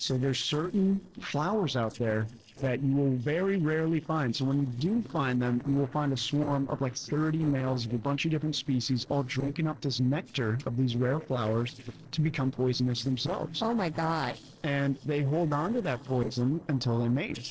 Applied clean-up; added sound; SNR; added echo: neural separator model SepFormer DNS4.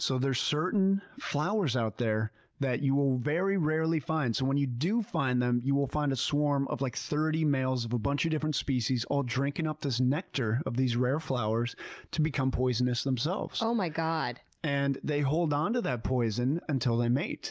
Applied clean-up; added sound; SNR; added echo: none; none; none; none.